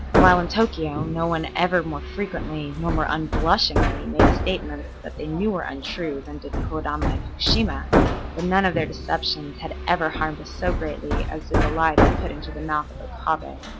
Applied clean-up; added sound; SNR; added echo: none; Hammer; -1 dB; none.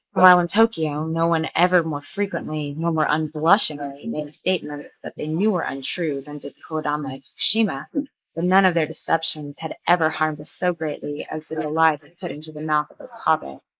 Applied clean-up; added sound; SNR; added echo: neural mask model Resemble Enhance denoiser.